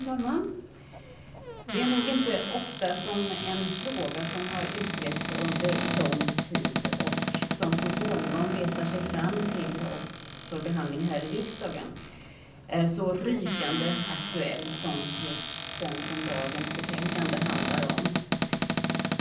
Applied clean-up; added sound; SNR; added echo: none; Cupboard open or close; -4 dB; reverberation time 0.6 s.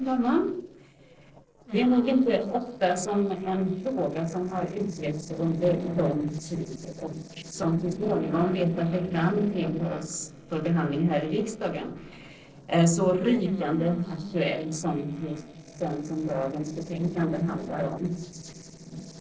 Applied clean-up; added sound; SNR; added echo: neural separator model SepFormer DNS4.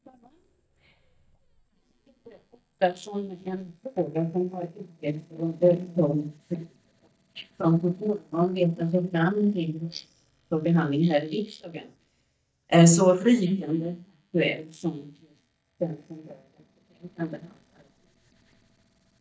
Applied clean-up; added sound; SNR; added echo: neural mask model DeepFilterNet 3.